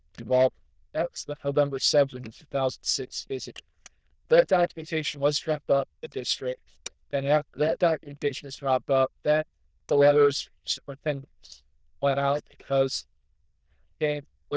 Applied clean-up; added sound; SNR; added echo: neural diffusion model UNIVERSE++.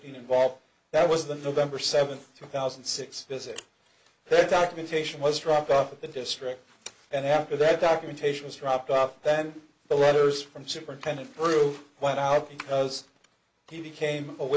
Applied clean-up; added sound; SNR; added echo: none; none; none; none.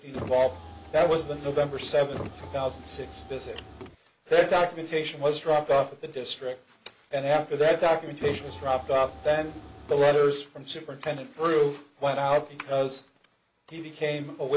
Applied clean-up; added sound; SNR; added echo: none; Car; 14 dB; none.